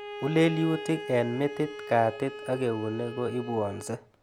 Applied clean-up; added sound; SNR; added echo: none; Bowed string instrument; 11 dB; none.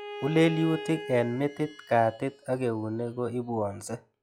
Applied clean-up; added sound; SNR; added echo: classical method log-MMSE.